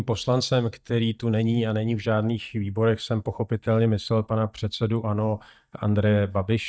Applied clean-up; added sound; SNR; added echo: neural mask model DeepFilterNet 3.